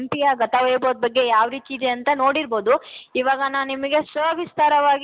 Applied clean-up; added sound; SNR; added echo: none; none; none; none.